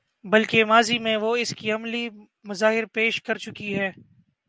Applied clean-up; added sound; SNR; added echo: none; none; none; none.